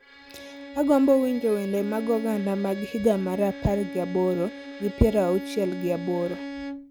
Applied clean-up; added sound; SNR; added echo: none; Bowed string instrument; 12 dB; none.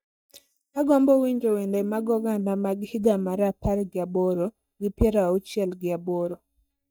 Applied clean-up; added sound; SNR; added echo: neural mask model DeepFilterNet 3.